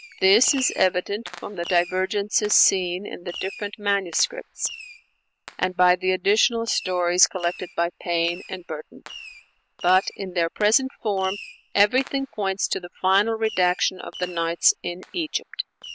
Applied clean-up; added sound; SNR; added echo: none; Fireworks; 18 dB; none.